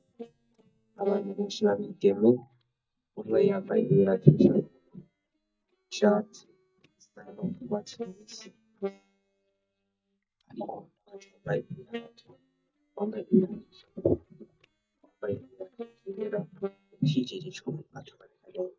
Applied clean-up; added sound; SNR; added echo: neural mask model DeepFilterNet 3.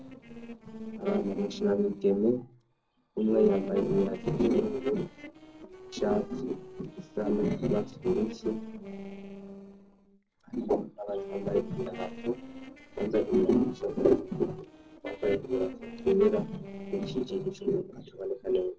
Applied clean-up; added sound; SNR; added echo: neural separator model SepFormer DNS4.